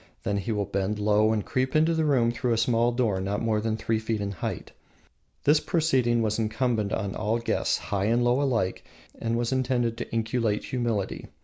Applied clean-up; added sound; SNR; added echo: none; none; none; none.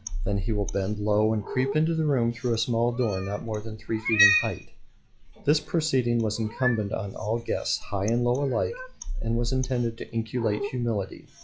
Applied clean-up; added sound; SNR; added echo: classical method log-MMSE.